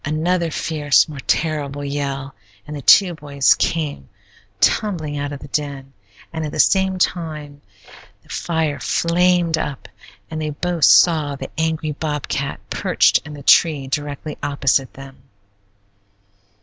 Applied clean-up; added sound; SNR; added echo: none; none; none; none.